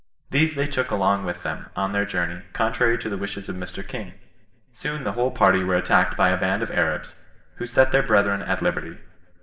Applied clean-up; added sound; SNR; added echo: none; none; none; reverberation time 1.6 s.